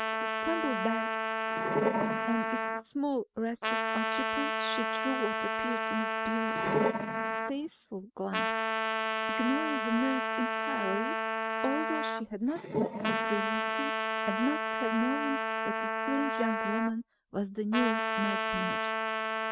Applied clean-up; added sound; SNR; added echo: neural mask model RNNoise.